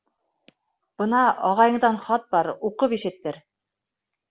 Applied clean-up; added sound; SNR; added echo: none; none; none; none.